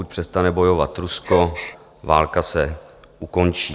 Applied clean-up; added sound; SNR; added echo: none; Gasp; 12 dB; none.